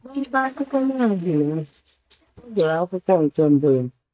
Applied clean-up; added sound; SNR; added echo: neural mask model DeepFilterNet 3.